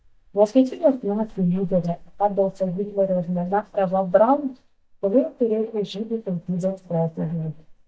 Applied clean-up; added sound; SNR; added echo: neural mask model DeepFilterNet 3.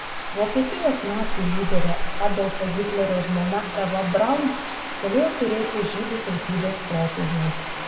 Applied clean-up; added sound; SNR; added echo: none; Bathtub (filling or washing); 1 dB; reverberation time 1.9 s.